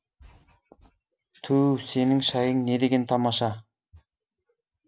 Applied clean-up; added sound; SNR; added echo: none; none; none; none.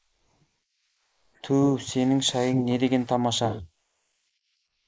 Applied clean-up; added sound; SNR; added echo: neural mask model Resemble Enhance denoiser.